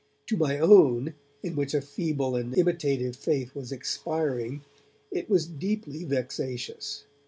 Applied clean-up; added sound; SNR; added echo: none; none; none; none.